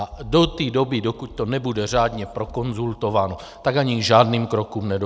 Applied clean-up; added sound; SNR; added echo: none; none; none; none.